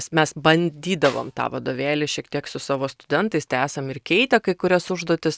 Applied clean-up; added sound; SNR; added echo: neural mask model RNNoise.